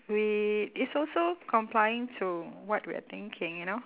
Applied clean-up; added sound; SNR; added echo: none; none; none; none.